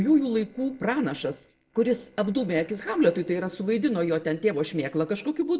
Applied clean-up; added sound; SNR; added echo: neural separator model SepFormer DNS4.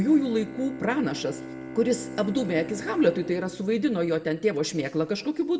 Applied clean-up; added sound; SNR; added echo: none; Bowed string instrument; 14 dB; reverberation time 1.0 s.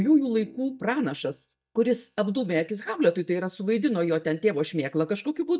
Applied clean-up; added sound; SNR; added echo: neural mask model DeepFilterNet 3.